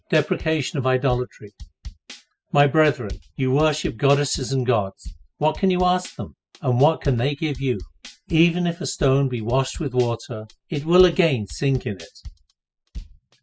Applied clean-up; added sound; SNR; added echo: classical method spectral subtraction.